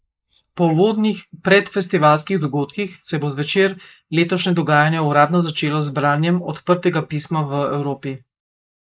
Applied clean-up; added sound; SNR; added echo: neural mask model Resemble Enhance denoiser.